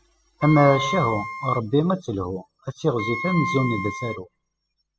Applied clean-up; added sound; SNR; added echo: classical method spectral subtraction.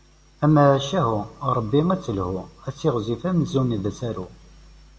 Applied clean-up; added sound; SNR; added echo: none; none; none; none.